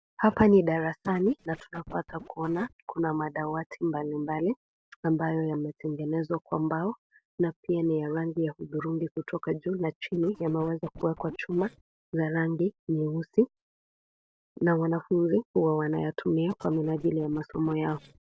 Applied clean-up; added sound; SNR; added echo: neural separator model SepFormer DNS4.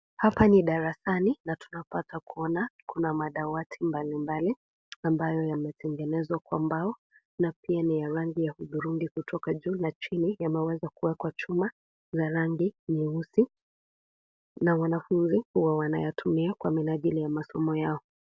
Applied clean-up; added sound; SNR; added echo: none; none; none; none.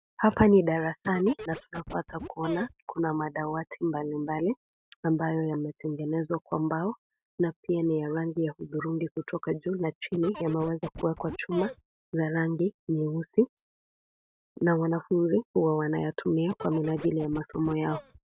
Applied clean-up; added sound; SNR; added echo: neural mask model RNNoise.